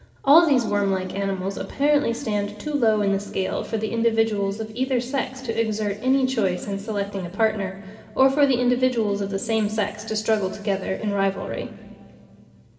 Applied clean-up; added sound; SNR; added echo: none; none; none; reverberation time 2.6 s.